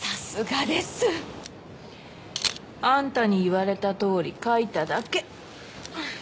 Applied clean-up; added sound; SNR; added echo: none; Camera; 15 dB; none.